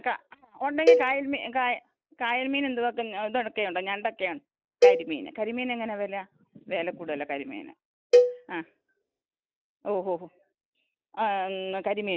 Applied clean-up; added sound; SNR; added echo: neural mask model DeepFilterNet 3.